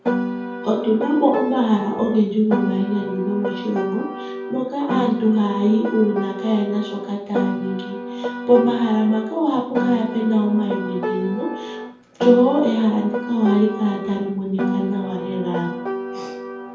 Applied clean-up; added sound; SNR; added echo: none; Piano; 6 dB; reverberation time 0.7 s.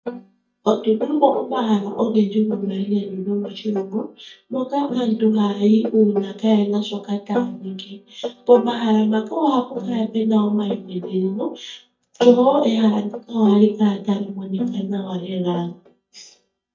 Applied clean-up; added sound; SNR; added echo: neural mask model DeepFilterNet 3.